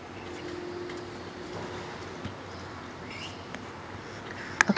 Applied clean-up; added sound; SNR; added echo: none; none; none; none.